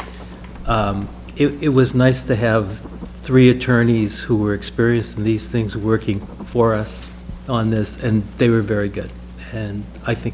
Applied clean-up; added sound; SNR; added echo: none; none; none; none.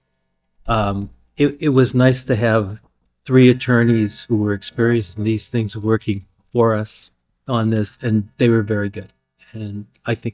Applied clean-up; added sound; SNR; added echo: neural mask model DeepFilterNet 3.